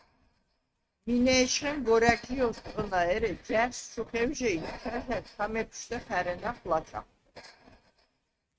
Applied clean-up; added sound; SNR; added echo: neural mask model RNNoise.